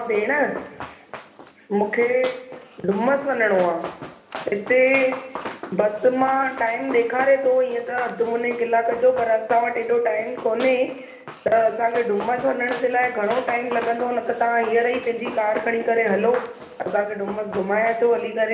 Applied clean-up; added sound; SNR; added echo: none; Run; 15 dB; reverberation time 1.0 s.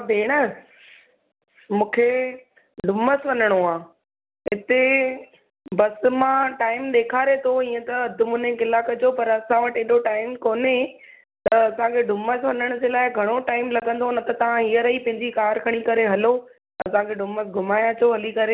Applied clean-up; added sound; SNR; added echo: none; none; none; none.